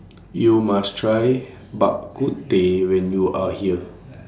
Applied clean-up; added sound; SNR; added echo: none; none; none; none.